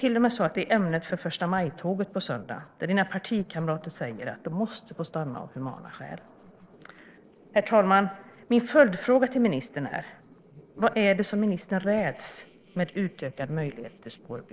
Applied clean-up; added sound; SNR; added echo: neural separator model SepFormer DNS4.